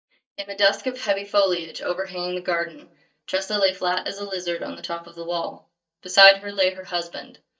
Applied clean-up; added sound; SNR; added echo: neural mask model DeepFilterNet 3.